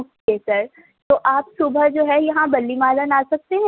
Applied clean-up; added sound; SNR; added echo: none; none; none; none.